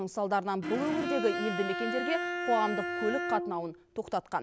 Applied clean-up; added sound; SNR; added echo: none; Bowed string instrument; 4 dB; none.